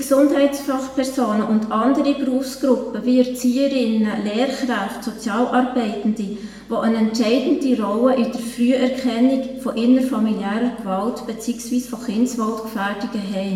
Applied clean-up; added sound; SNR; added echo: none; none; none; reverberation time 0.9 s.